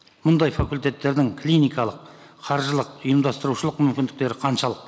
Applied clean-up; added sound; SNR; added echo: none; none; none; none.